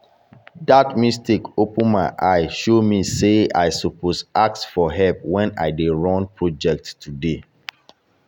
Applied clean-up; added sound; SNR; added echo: none; none; none; none.